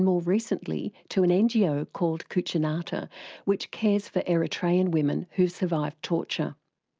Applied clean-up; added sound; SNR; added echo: none; none; none; none.